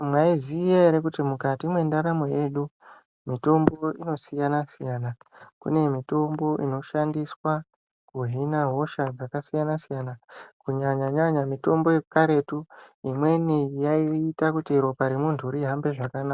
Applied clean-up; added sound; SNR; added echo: none; none; none; none.